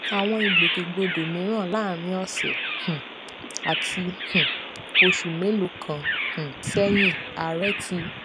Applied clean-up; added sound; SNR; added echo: none; Bird vocalization, bird call, bird song; 0 dB; none.